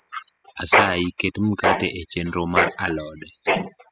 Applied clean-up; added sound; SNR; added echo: classical method spectral subtraction.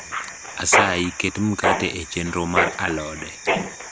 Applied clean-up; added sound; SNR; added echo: none; Mechanisms; 0 dB; none.